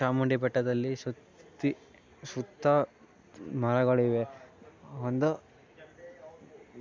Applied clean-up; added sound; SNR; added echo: none; none; none; none.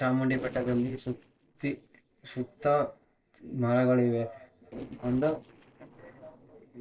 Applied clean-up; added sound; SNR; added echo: neural separator model SepFormer DNS4.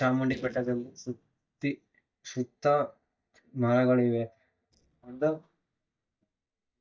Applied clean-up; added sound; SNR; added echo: neural mask model DeepFilterNet 3.